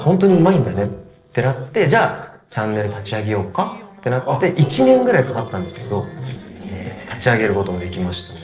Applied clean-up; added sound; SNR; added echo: neural separator model SepFormer DNS4.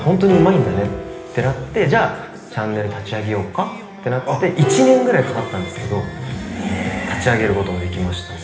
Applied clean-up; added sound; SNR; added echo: none; Piano; 10 dB; reverberation time 1.1 s.